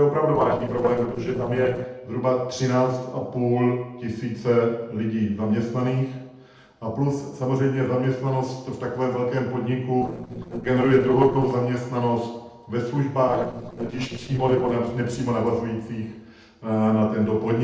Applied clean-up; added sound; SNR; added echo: neural separator model SepFormer DNS4.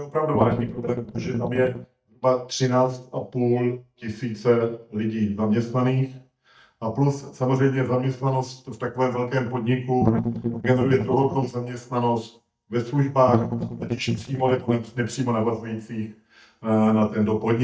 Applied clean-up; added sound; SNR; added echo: neural mask model DeepFilterNet 3.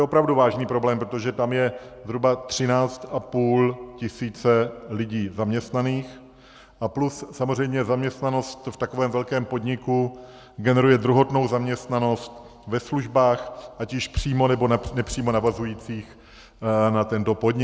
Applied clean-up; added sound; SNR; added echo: none; none; none; none.